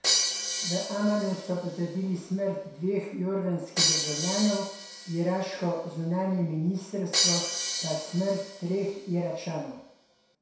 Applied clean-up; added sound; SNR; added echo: none; Crash cymbal; 2 dB; reverberation time 0.7 s.